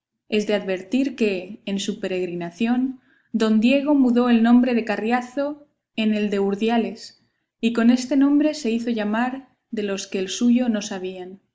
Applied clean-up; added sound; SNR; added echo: none; none; none; none.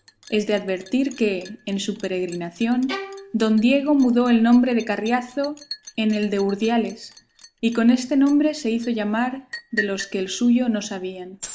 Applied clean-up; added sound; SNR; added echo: none; Bowed string instrument + Liquid; 18 dB; none.